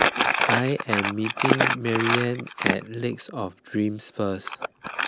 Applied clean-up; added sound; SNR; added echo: none; Crumpling, crinkling; -2 dB; none.